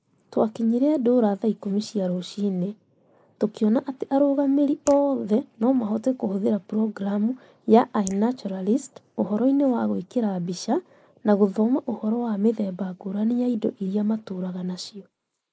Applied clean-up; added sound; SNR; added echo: neural mask model Resemble Enhance denoiser.